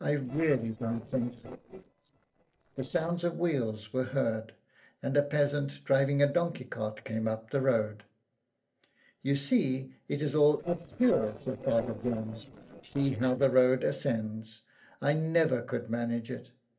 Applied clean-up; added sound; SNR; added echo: neural separator model SepFormer DNS4.